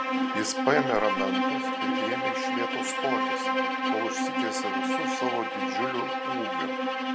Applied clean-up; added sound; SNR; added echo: none; Bowed string instrument; -4 dB; none.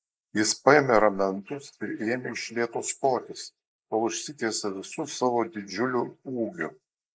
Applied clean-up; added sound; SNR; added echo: neural mask model Resemble Enhance denoiser.